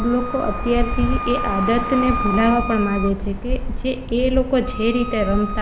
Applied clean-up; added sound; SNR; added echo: none; Wind instrument, woodwind instrument + Bird; 3 dB; none.